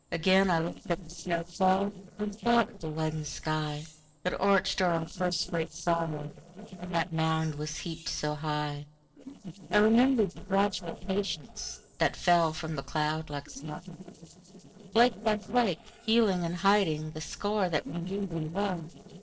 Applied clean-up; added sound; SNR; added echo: neural separator model SepFormer DNS4.